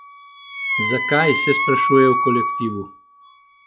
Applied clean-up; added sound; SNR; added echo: classical method log-MMSE.